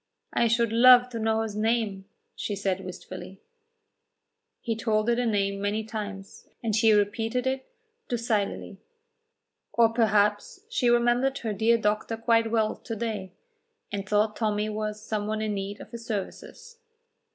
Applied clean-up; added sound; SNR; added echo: none; none; none; none.